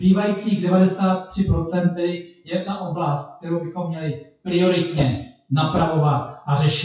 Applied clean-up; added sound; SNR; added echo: classical method WPE with log-MMSE.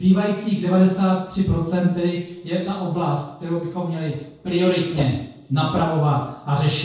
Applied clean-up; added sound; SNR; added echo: neural separator model SepFormer DNS4.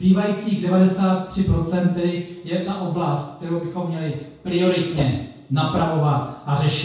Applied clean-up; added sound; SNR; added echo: none; Whoosh, swoosh, swish; 11 dB; reverberation time 0.6 s.